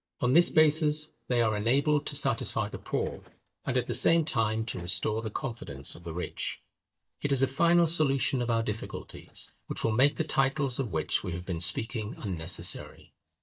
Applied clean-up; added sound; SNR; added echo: neural mask model DeepFilterNet 3.